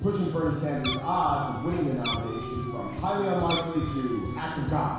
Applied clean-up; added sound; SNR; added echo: none; Meow; 9 dB; reverberation time 1.1 s.